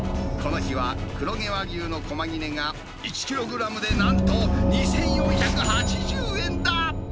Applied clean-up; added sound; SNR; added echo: none; Gong; -3 dB; none.